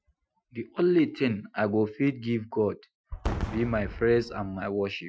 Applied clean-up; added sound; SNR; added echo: classical method Wiener filter.